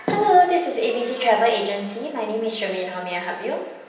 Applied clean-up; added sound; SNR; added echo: none; none; none; reverberation time 0.9 s.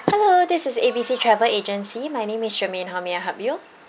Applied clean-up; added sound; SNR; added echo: none; none; none; none.